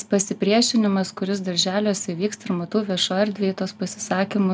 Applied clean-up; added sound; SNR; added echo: none; none; none; none.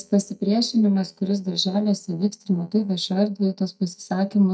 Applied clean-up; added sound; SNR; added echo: neural mask model DeepFilterNet 3.